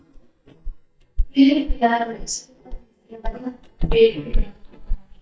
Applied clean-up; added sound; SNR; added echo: neural mask model DeepFilterNet 3.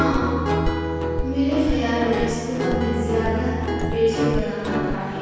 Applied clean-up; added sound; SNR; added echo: none; Guitar; 0 dB; reverberation time 2.1 s.